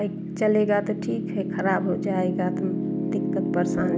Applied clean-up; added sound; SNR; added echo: none; Piano; 1 dB; none.